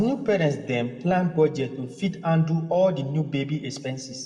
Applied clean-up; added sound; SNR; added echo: none; none; none; reverberation time 1.3 s.